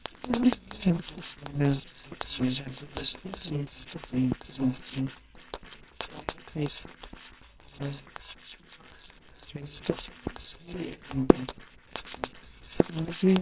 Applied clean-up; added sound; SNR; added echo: neural separator model SepFormer WHAMR!.